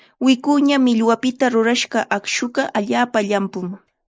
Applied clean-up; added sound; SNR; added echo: neural mask model Resemble Enhance denoiser.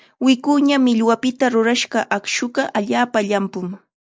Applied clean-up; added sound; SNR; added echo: none; none; none; none.